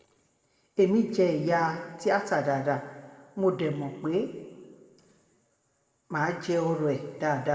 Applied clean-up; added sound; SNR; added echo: none; none; none; reverberation time 1.5 s.